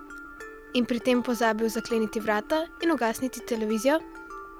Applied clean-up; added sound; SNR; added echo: none; Mallet percussion; 15 dB; none.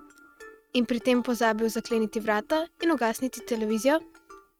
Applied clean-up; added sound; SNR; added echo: neural mask model RNNoise.